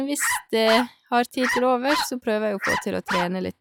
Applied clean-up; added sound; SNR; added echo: classical method log-MMSE.